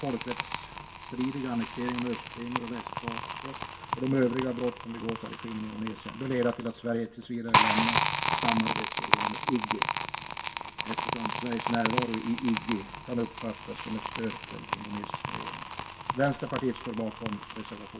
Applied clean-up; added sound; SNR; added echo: none; Crackle; 0 dB; reverberation time 0.1 s.